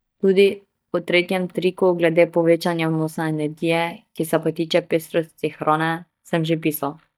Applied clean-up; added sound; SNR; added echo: neural mask model DeepFilterNet 3.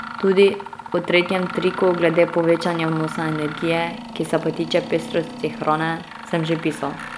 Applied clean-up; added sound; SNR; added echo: none; Mechanisms; 12 dB; none.